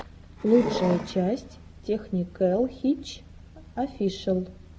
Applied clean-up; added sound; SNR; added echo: none; Wood; 7 dB; none.